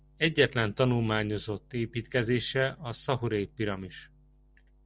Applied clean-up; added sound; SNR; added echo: none; none; none; none.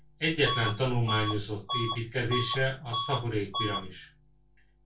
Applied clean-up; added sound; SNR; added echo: none; Bus / Alarm; 5 dB; reverberation time 0.2 s.